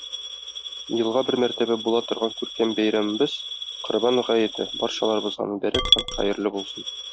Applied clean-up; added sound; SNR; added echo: none; Coin (dropping) / Glass; 6 dB; none.